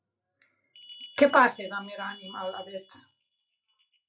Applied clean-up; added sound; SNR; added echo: classical method log-MMSE.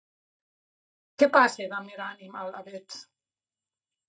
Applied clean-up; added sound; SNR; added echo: neural mask model DeepFilterNet 3.